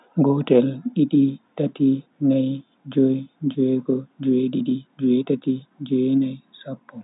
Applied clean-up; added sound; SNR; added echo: none; none; none; none.